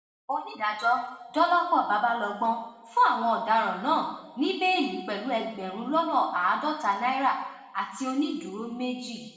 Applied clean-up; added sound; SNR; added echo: none; none; none; reverberation time 1.2 s.